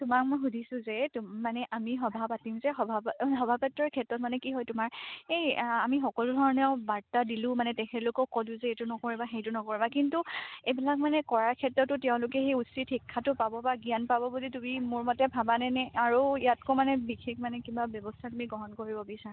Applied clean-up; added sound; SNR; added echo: none; none; none; none.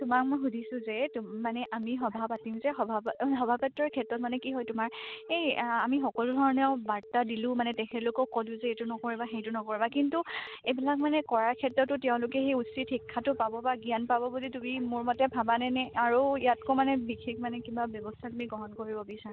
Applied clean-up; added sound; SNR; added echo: none; Telephone; 18 dB; none.